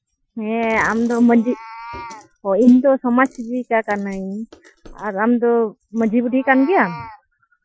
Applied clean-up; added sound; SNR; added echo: classical method Wiener filter.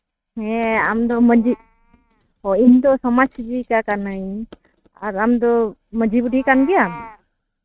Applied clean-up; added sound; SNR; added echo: neural mask model RNNoise.